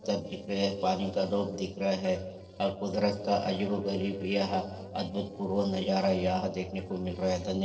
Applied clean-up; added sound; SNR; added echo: neural separator model SepFormer DNS4.